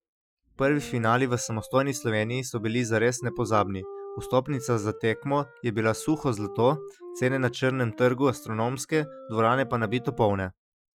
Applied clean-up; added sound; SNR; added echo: classical method Wiener filter.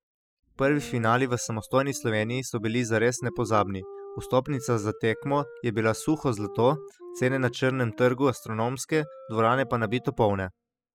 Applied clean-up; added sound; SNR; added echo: classical method spectral subtraction.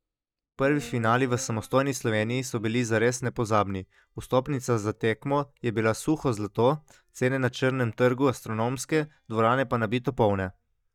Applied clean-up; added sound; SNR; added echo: neural mask model DeepFilterNet 3.